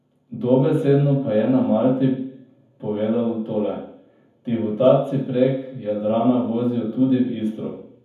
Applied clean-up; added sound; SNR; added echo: none; none; none; reverberation time 0.7 s.